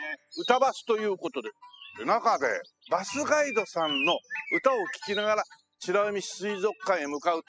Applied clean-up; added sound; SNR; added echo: classical method spectral subtraction.